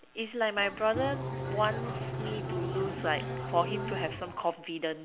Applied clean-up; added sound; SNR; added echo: none; Race car, auto racing / Engine starting; 3 dB; none.